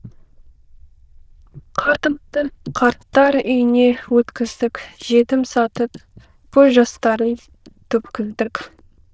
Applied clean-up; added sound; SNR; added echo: neural diffusion model UNIVERSE++.